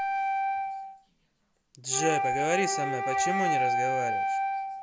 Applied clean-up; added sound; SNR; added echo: none; Wind instrument, woodwind instrument; -4 dB; none.